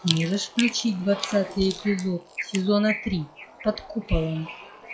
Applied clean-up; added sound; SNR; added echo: classical method log-MMSE.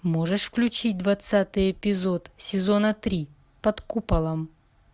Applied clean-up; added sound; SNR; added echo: none; none; none; none.